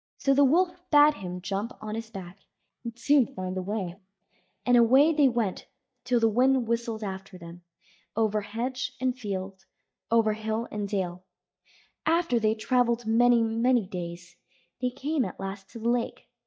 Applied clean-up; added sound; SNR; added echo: neural mask model DeepFilterNet 3.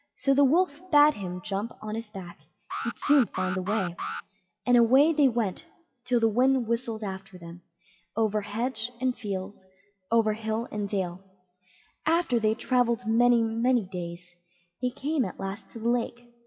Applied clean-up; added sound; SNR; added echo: classical method WPE with log-MMSE.